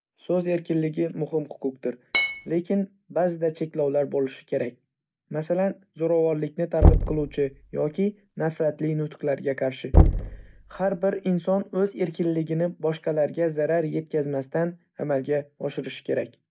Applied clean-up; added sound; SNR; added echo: none; Glass + Knock; -2 dB; none.